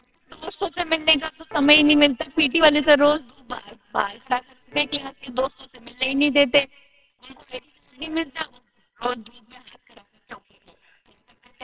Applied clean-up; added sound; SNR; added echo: neural separator model SepFormer WHAMR!.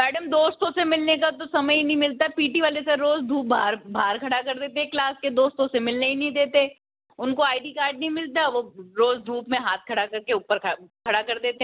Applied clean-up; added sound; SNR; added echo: none; none; none; none.